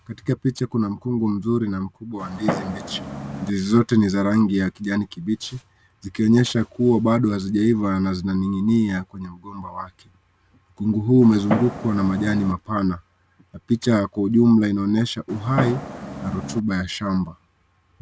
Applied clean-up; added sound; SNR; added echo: none; Fireworks; 7 dB; none.